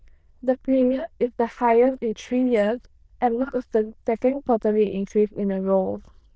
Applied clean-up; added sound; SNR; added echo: neural diffusion model UNIVERSE++.